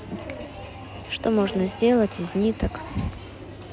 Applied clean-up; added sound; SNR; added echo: none; none; none; none.